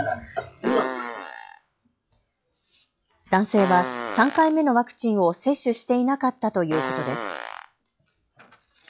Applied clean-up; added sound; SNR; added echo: classical method log-MMSE.